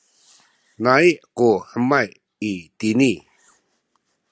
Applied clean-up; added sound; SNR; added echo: none; none; none; none.